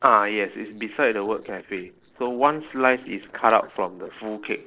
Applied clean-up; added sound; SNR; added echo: neural separator model SepFormer DNS4.